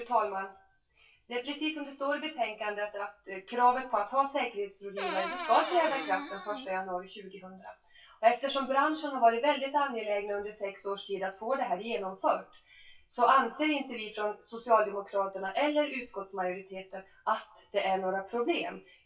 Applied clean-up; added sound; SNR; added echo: classical method WPE with log-MMSE.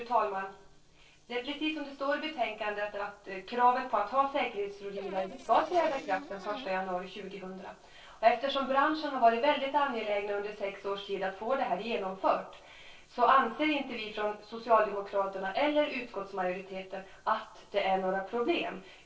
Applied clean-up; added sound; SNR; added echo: neural separator model SepFormer DNS4.